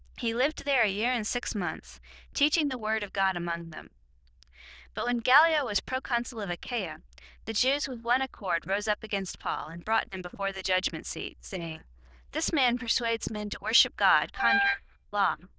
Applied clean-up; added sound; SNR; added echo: neural diffusion model UNIVERSE++.